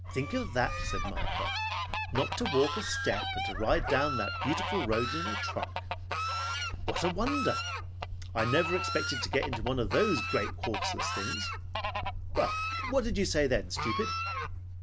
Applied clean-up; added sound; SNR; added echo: none; Fowl; 2 dB; none.